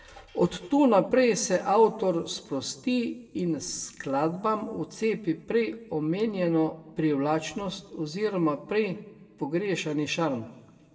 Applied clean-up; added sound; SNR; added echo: none; none; none; reverberation time 0.8 s.